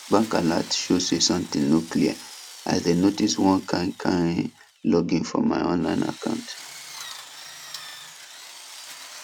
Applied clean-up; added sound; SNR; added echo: none; Drill; 18 dB; none.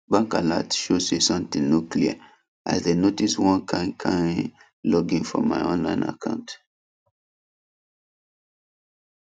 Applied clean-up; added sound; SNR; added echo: none; none; none; none.